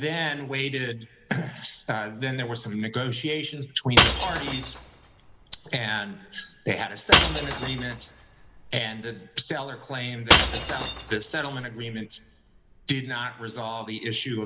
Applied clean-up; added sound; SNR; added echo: none; Shatter / Crushing; -4 dB; none.